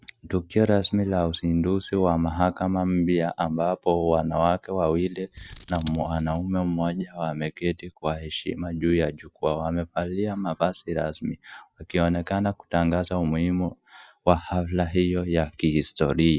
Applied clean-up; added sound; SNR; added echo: none; Scissors; 17 dB; none.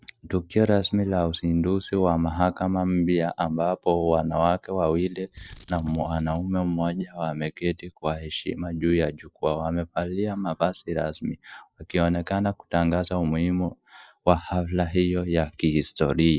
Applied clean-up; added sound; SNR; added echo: neural separator model SepFormer DNS4.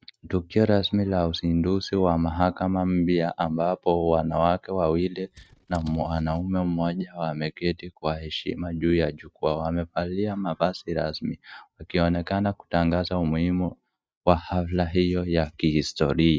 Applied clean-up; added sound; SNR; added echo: neural mask model RNNoise.